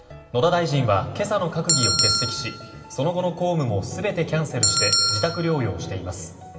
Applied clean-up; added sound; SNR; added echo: none; Bell; 0 dB; reverberation time 2.3 s.